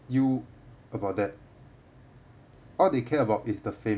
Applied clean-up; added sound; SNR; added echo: none; none; none; none.